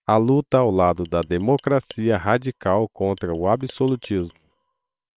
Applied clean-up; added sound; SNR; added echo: neural separator model SepFormer WHAM!.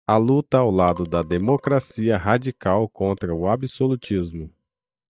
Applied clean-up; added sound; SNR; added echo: neural mask model DeepFilterNet 3.